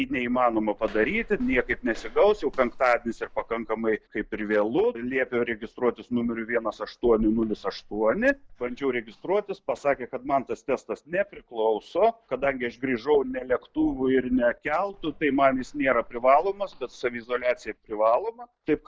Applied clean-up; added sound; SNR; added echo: neural mask model DeepFilterNet 3.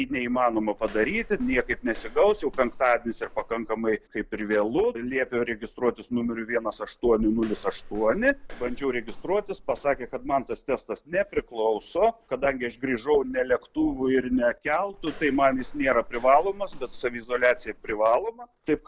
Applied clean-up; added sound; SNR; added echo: none; Walk, footsteps; 15 dB; none.